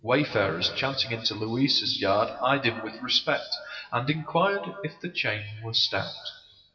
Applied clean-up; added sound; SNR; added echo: classical method WPE with log-MMSE.